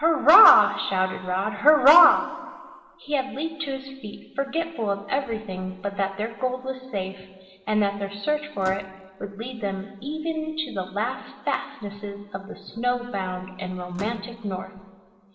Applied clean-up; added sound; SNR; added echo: none; Slam / Microwave oven; 19 dB; reverberation time 1.7 s.